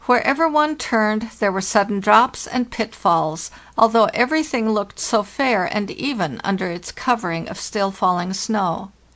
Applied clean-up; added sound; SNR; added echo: none; none; none; none.